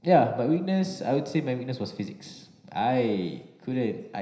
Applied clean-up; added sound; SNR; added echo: none; none; none; reverberation time 0.9 s.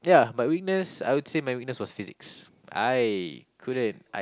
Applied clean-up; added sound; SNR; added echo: none; none; none; none.